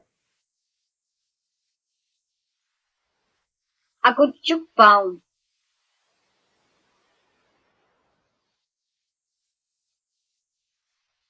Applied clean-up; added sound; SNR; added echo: neural mask model Resemble Enhance denoiser.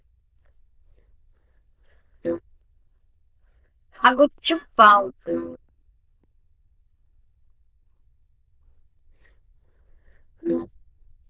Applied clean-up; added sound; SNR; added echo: neural diffusion model UNIVERSE++.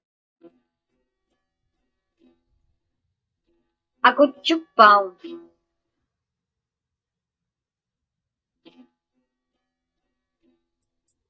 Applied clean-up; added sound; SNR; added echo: neural mask model DeepFilterNet 3.